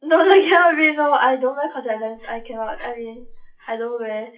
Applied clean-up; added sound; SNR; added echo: classical method WPE with log-MMSE.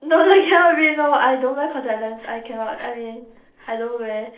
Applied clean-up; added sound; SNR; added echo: neural separator model SepFormer DNS4.